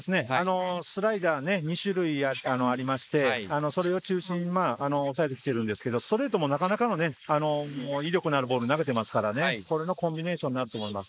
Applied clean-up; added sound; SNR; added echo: neural mask model Resemble Enhance denoiser.